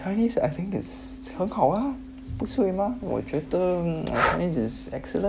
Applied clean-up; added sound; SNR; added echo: none; Breathing; 5 dB; none.